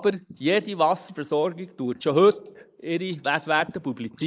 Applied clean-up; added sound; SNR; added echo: neural mask model Resemble Enhance denoiser.